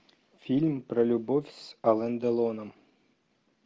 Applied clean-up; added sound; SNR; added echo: none; none; none; none.